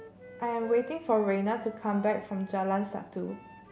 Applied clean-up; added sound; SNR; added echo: none; Wind instrument, woodwind instrument; 19 dB; none.